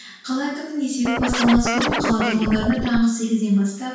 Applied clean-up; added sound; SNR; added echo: none; Scratching (performance technique); 3 dB; reverberation time 0.6 s.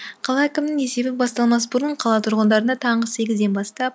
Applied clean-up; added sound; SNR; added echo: none; none; none; none.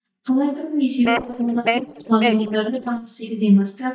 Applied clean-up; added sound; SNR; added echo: neural mask model DeepFilterNet 3.